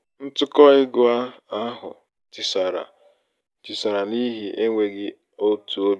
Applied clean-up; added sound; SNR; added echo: none; none; none; none.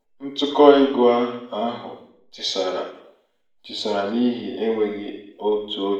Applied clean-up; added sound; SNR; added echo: none; none; none; reverberation time 0.7 s.